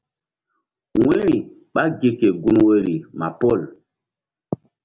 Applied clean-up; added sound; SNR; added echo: none; none; none; none.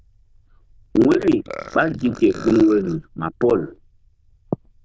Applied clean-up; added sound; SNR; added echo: neural diffusion model UNIVERSE++.